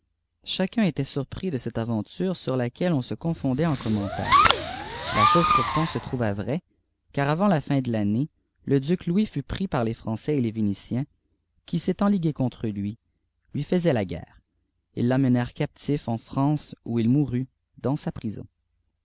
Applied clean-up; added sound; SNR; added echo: none; Fireworks; -2 dB; none.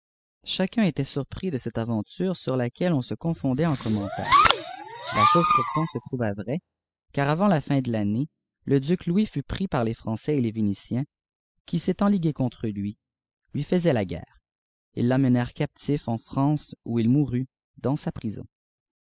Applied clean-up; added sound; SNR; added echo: classical method spectral subtraction.